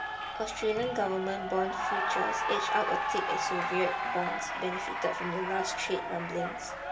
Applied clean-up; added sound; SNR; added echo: none; Cheering; -1 dB; reverberation time 0.2 s.